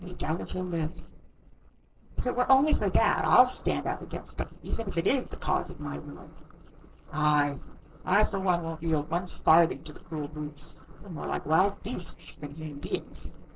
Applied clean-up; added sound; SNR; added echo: neural separator model SepFormer DNS4.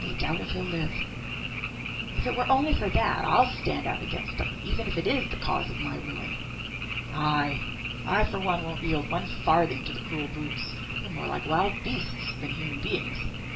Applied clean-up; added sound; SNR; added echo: none; Frog; 4 dB; reverberation time 0.4 s.